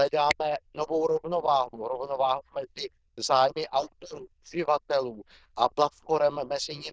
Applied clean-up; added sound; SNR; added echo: neural diffusion model UNIVERSE++.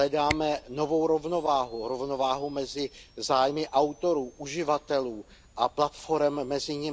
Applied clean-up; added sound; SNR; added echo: none; Camera; 19 dB; none.